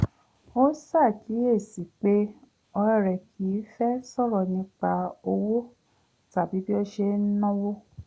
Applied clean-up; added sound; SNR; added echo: none; none; none; none.